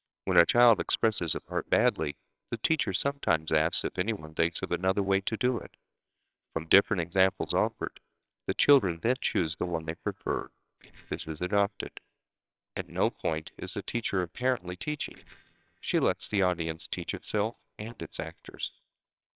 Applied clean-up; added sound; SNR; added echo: neural separator model SepFormer WHAMR!.